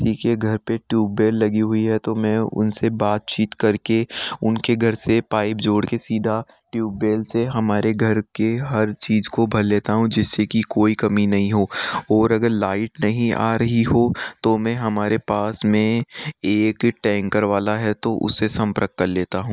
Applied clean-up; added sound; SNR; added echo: none; none; none; none.